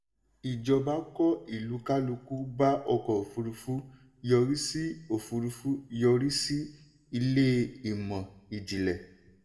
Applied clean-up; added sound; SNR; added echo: none; none; none; reverberation time 0.6 s.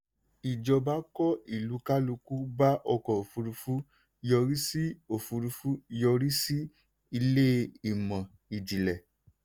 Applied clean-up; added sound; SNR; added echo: none; none; none; none.